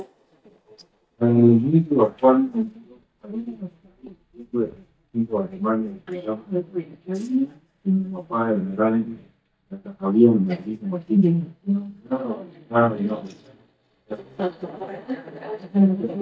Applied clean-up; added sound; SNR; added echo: neural mask model DeepFilterNet 3.